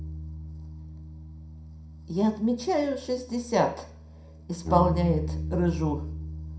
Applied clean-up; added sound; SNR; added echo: none; Bass guitar; 6 dB; reverberation time 0.5 s.